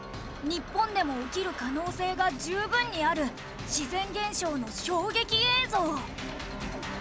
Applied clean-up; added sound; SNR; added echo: none; none; none; none.